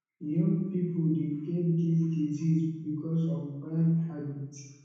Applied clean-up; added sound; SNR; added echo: none; none; none; reverberation time 1.1 s.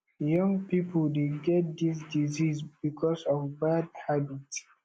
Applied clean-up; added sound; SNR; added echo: none; none; none; none.